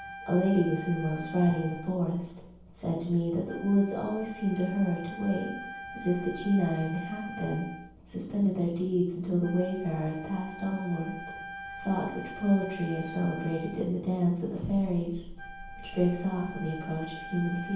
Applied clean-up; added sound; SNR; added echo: none; Wind instrument, woodwind instrument; 14 dB; reverberation time 0.9 s.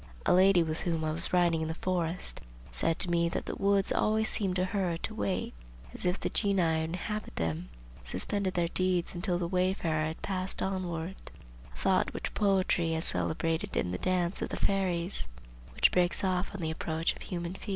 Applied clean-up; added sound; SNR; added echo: none; none; none; none.